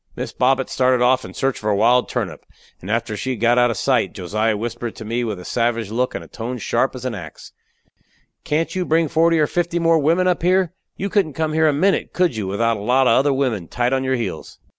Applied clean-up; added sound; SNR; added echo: none; none; none; none.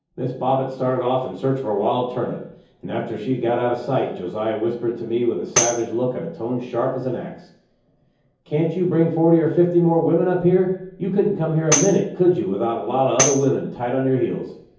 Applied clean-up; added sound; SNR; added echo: none; Tambourine; 6 dB; reverberation time 0.7 s.